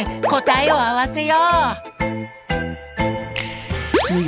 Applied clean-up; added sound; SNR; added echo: none; none; none; none.